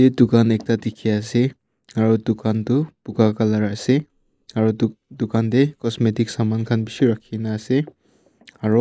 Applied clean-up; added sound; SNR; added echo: neural mask model Resemble Enhance denoiser.